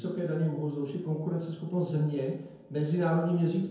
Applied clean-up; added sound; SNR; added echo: none; none; none; reverberation time 0.9 s.